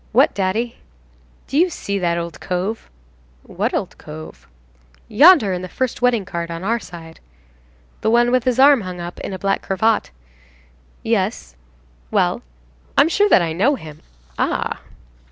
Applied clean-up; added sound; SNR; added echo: none; none; none; none.